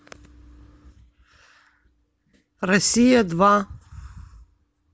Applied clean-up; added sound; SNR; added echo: none; none; none; none.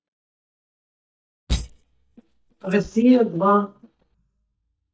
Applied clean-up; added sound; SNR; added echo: neural mask model DeepFilterNet 3.